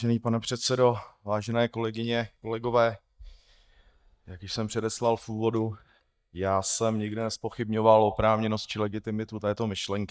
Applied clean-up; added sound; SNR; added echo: neural mask model DeepFilterNet 3.